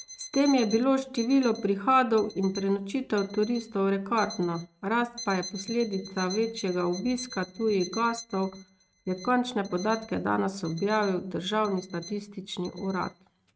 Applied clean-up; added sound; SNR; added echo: neural mask model RNNoise.